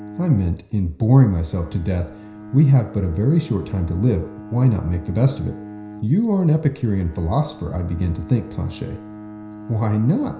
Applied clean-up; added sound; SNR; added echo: none; Bowed string instrument; 17 dB; reverberation time 0.5 s.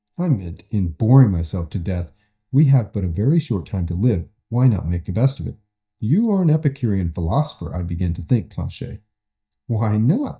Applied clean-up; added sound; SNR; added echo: neural mask model DeepFilterNet 3.